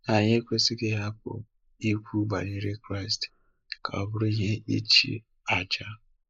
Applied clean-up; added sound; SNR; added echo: neural mask model Resemble Enhance denoiser.